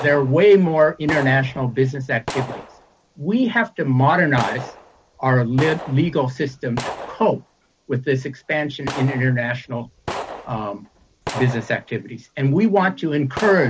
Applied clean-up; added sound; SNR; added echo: none; Gunshot, gunfire; 14 dB; none.